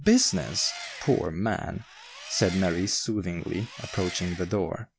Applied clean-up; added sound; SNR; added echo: none; Engine; 15 dB; none.